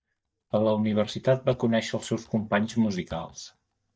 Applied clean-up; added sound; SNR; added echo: neural mask model DeepFilterNet 3.